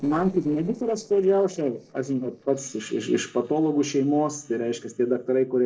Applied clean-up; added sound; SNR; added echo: neural separator model SepFormer DNS4.